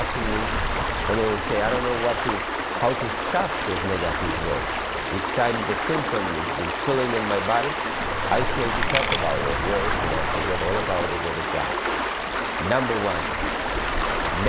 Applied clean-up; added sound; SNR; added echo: none; Stream + Coin (dropping); -2 dB; none.